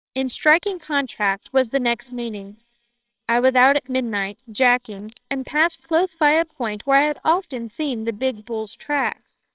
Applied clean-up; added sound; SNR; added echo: neural separator model SepFormer WHAMR!.